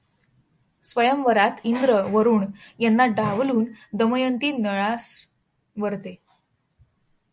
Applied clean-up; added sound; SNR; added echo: none; none; none; none.